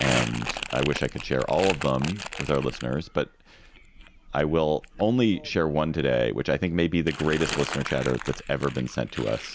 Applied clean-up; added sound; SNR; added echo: none; Crumpling, crinkling; 10 dB; none.